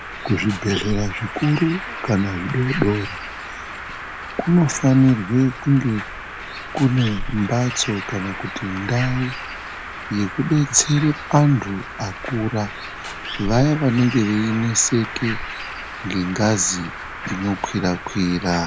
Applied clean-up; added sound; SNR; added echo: none; Bird; 10 dB; none.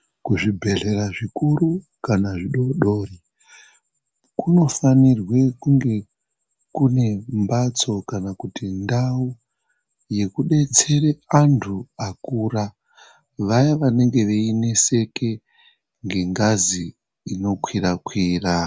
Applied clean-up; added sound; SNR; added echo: none; none; none; none.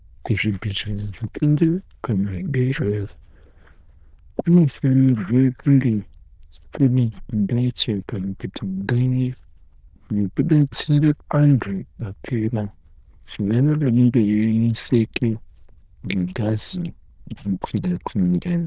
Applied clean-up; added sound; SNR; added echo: neural diffusion model UNIVERSE++.